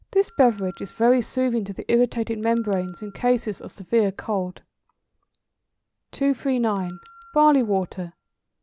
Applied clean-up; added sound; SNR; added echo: none; Bell; 17 dB; none.